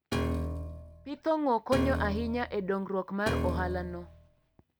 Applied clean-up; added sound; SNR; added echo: none; Piano; 2 dB; none.